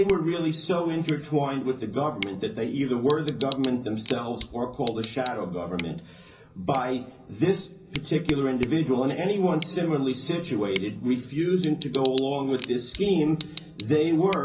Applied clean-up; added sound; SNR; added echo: none; Tick / Bicycle; 10 dB; reverberation time 0.5 s.